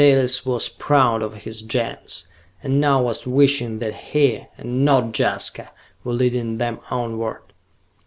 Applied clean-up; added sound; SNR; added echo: none; none; none; none.